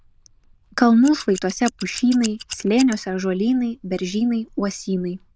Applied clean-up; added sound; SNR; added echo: neural diffusion model UNIVERSE++.